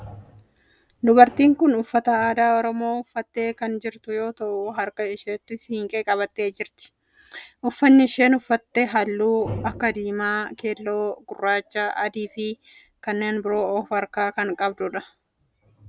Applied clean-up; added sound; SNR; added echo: none; none; none; none.